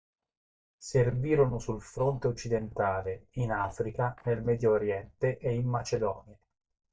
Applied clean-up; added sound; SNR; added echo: neural mask model DeepFilterNet 3.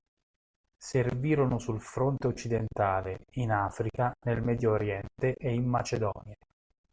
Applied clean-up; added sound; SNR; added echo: none; none; none; none.